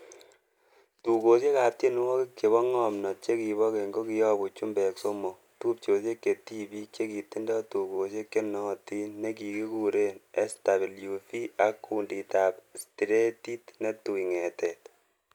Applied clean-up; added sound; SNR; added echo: none; none; none; none.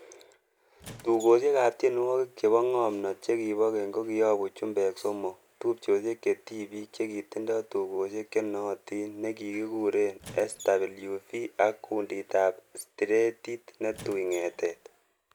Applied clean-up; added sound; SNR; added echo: none; Squeak; 20 dB; none.